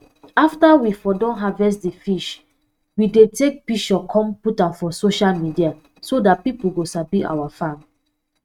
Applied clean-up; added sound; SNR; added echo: neural mask model RNNoise.